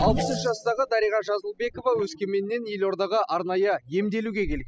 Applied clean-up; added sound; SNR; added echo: classical method spectral subtraction.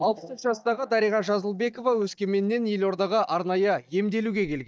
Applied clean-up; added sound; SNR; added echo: neural mask model DeepFilterNet 3.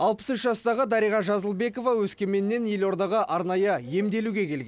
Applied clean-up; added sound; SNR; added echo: none; none; none; none.